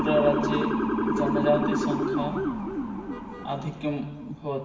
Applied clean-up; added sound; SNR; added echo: none; Motor vehicle (road) / Siren; -2 dB; reverberation time 1.1 s.